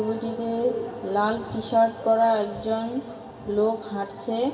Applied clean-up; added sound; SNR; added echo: none; none; none; reverberation time 2.2 s.